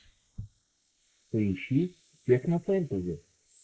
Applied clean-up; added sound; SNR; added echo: neural mask model Resemble Enhance denoiser.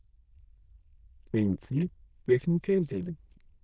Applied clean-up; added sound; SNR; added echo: neural diffusion model UNIVERSE++.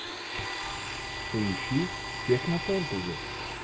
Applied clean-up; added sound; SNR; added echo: none; Domestic sounds, home sounds; 3 dB; none.